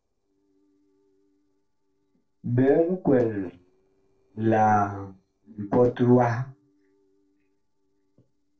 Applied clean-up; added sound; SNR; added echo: neural separator model SepFormer DNS4.